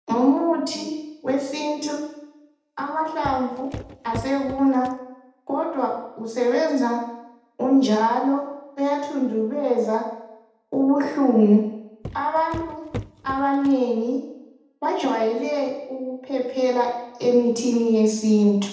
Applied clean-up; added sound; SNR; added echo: none; Walk, footsteps; 14 dB; reverberation time 0.8 s.